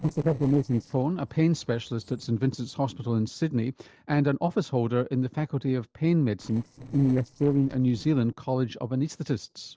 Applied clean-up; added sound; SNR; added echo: neural separator model SepFormer DNS4.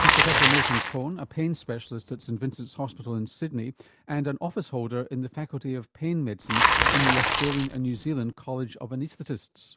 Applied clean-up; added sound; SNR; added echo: none; Bicycle; -2 dB; none.